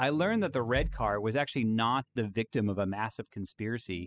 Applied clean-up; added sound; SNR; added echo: classical method spectral subtraction.